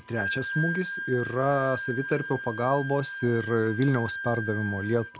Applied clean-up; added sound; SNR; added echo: none; Wind instrument, woodwind instrument; 7 dB; none.